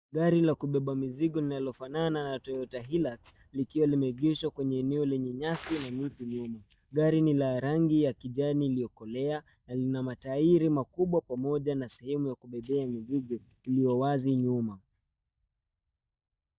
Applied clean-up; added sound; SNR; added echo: neural mask model DeepFilterNet 3.